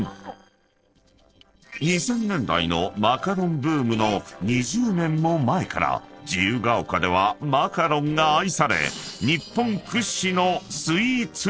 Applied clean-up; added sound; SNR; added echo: neural separator model SepFormer DNS4.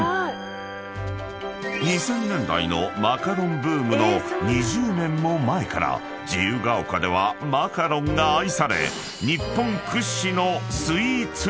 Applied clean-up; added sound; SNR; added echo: none; Trumpet; 16 dB; none.